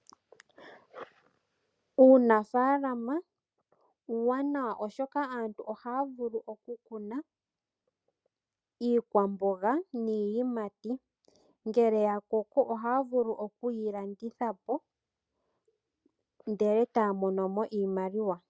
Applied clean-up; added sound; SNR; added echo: none; none; none; none.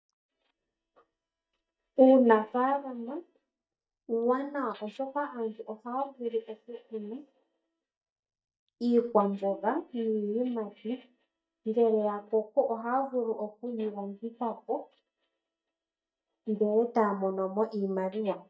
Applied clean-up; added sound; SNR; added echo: neural mask model DeepFilterNet 3.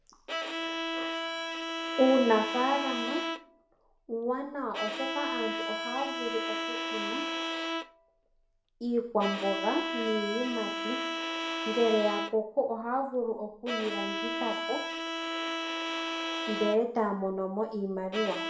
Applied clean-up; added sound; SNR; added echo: none; Bowed string instrument; 3 dB; reverberation time 0.6 s.